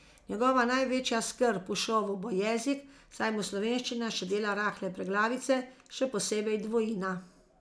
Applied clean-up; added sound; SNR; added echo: none; none; none; none.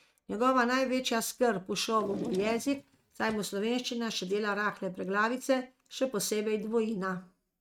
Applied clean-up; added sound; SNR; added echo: neural mask model RNNoise.